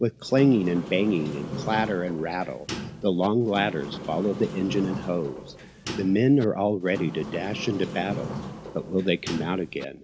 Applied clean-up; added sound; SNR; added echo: none; Sliding door; 10 dB; none.